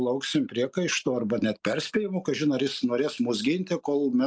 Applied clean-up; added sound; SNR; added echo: none; none; none; none.